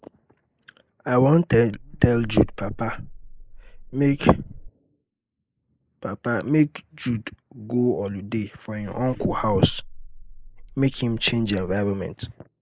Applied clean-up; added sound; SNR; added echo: neural mask model Resemble Enhance denoiser.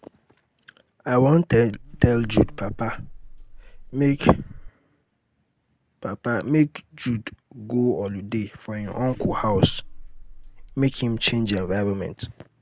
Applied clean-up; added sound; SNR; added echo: none; Buzz; 13 dB; none.